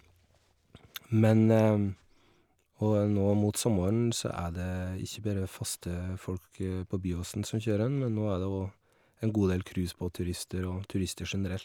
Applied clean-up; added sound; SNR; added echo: none; none; none; none.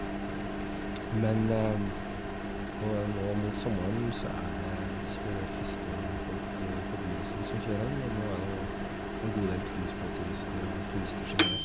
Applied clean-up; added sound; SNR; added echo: none; Microwave oven; -4 dB; none.